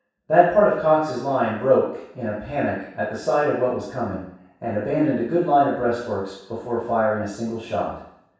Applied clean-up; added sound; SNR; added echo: none; none; none; reverberation time 0.7 s.